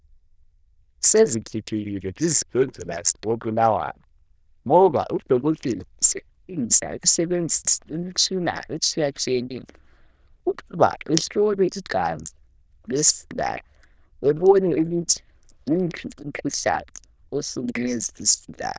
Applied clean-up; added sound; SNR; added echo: neural diffusion model UNIVERSE++.